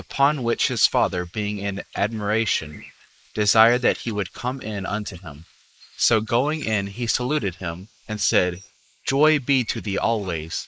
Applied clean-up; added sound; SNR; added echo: neural mask model Resemble Enhance denoiser.